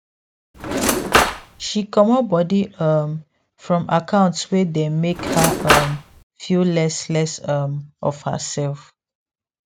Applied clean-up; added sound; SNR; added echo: none; Cutlery, silverware / Drawer open or close; -1 dB; none.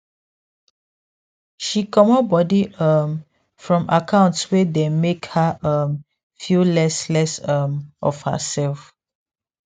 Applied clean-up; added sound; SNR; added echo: none; none; none; none.